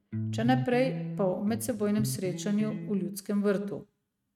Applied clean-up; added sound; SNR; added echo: neural mask model RNNoise.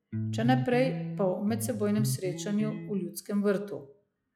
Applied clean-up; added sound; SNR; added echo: classical method log-MMSE.